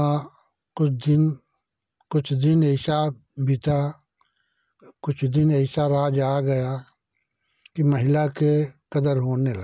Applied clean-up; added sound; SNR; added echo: none; none; none; none.